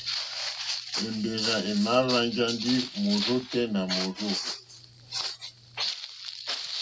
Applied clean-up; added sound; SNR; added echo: none; Walk, footsteps; 4 dB; reverberation time 0.4 s.